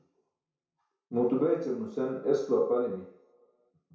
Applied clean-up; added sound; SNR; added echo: none; none; none; reverberation time 0.6 s.